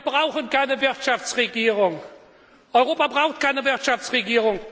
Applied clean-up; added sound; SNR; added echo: none; none; none; none.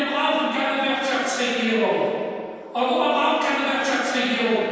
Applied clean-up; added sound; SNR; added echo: none; none; none; reverberation time 2.1 s.